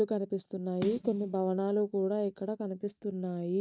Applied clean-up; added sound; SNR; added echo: neural mask model RNNoise.